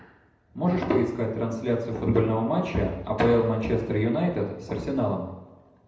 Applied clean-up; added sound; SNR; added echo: none; none; none; reverberation time 0.8 s.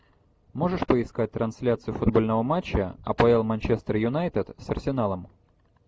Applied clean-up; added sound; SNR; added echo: none; none; none; none.